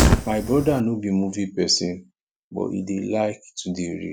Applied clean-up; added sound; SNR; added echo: none; Fire; 3 dB; none.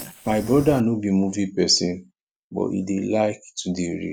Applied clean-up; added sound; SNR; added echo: neural mask model Resemble Enhance denoiser.